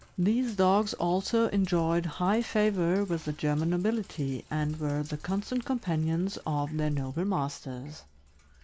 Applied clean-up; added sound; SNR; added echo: none; Sink (filling or washing); 19 dB; none.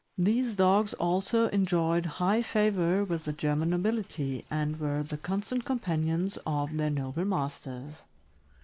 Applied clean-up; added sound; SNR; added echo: neural mask model Resemble Enhance denoiser.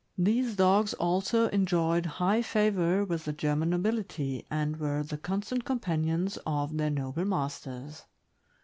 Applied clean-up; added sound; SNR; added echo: none; none; none; none.